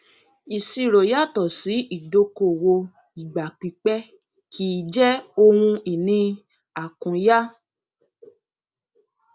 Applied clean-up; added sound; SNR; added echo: none; none; none; none.